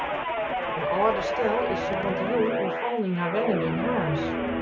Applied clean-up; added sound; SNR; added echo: none; Guitar; -1 dB; none.